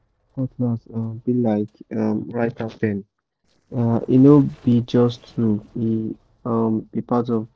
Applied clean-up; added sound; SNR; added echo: neural separator model SepFormer DNS4.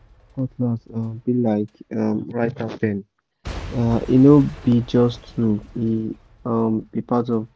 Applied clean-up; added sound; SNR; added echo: none; Shatter / Crushing / Boom; 19 dB; none.